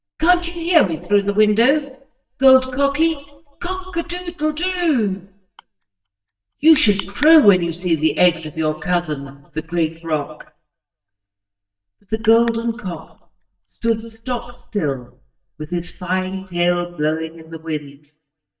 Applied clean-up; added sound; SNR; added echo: neural mask model DeepFilterNet 3.